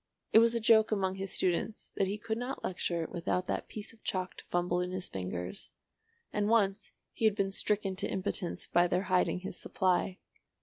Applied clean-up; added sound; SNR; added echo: none; none; none; none.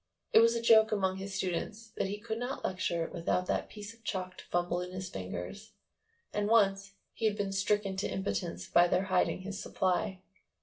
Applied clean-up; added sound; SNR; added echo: none; none; none; reverberation time 0.2 s.